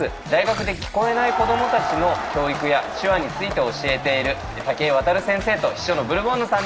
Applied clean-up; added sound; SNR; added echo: none; Crowd; 7 dB; none.